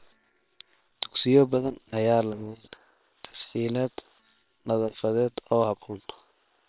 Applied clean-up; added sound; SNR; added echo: neural separator model SepFormer WHAM!.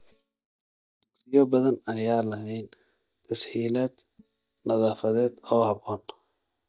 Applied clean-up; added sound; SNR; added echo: neural mask model DeepFilterNet 3.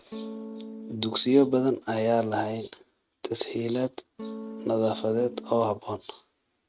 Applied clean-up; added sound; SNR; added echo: neural mask model RNNoise.